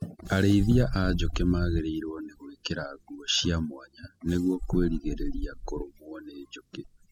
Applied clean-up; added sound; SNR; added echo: classical method spectral subtraction.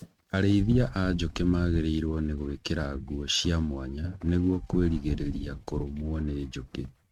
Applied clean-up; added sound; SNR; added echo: neural mask model RNNoise.